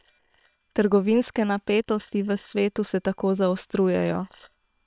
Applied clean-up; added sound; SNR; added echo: neural separator model SepFormer WHAM!.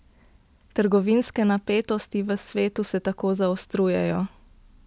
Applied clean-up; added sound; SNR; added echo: none; none; none; none.